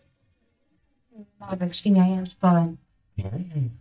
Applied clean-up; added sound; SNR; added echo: neural mask model DeepFilterNet 3.